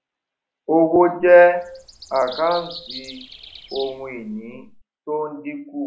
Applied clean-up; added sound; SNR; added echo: none; Bird vocalization, bird call, bird song; 19 dB; none.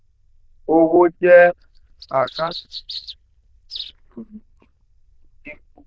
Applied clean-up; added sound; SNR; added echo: neural diffusion model UNIVERSE++.